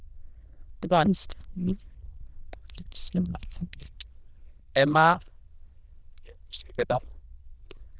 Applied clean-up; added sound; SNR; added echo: neural diffusion model UNIVERSE++.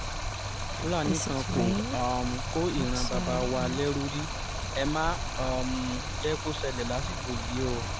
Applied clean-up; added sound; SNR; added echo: none; Stream + Rain; 0 dB; none.